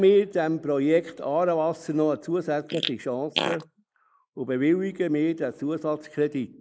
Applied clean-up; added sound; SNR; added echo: neural mask model Resemble Enhance denoiser.